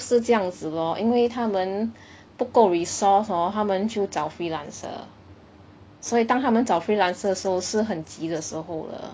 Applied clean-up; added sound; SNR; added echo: none; none; none; none.